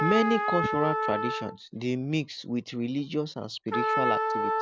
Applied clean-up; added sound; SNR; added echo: none; Trumpet; 1 dB; none.